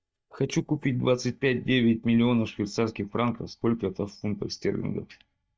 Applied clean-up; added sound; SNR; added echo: neural mask model DeepFilterNet 3.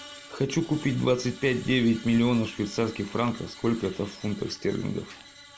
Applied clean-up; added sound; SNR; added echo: none; Screech; 19 dB; none.